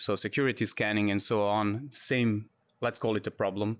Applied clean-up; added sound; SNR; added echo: none; none; none; none.